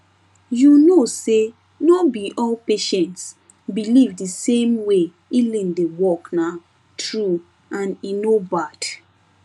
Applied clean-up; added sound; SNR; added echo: none; none; none; none.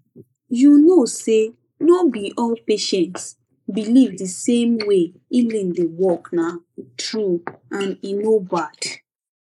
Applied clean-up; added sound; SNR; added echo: neural mask model Resemble Enhance denoiser.